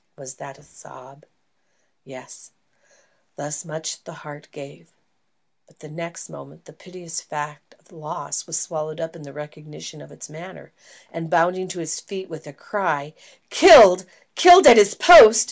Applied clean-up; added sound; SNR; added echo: none; none; none; none.